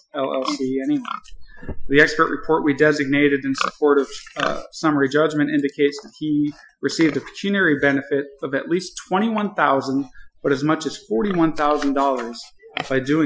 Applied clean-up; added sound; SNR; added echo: classical method Wiener filter.